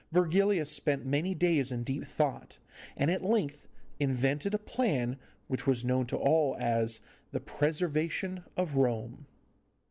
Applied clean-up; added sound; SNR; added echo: none; none; none; none.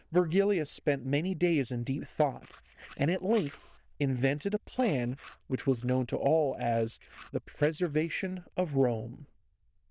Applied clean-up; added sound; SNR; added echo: neural diffusion model UNIVERSE++.